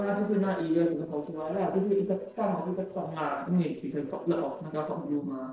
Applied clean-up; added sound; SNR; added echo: neural separator model SepFormer DNS4.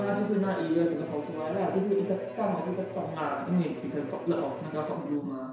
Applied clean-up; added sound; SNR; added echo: none; Bowed string instrument; 11 dB; reverberation time 0.7 s.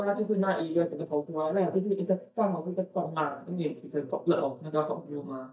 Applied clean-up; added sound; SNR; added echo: neural mask model DeepFilterNet 3.